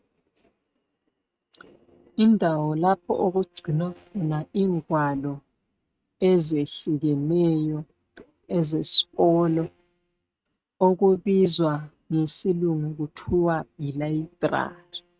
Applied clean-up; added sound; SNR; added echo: neural mask model RNNoise.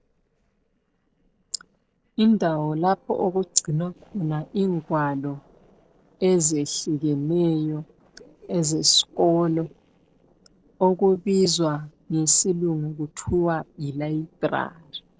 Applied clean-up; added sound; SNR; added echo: neural separator model SepFormer DNS4.